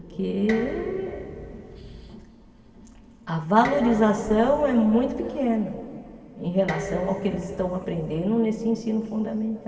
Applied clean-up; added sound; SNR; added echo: none; Dishes, pots, and pans; 14 dB; reverberation time 2.7 s.